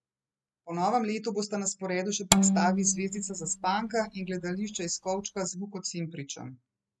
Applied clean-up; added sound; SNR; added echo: neural mask model RNNoise.